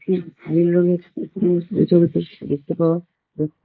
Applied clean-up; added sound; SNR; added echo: neural mask model Resemble Enhance denoiser.